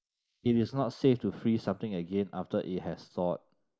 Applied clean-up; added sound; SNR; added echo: neural mask model Resemble Enhance denoiser.